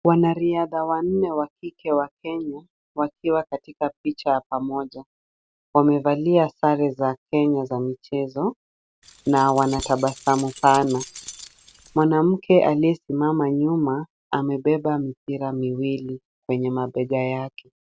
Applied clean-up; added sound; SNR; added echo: none; Keys jangling; 16 dB; none.